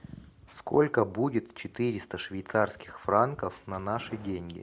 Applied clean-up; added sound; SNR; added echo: none; none; none; none.